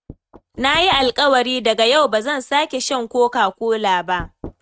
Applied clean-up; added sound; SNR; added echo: neural mask model RNNoise.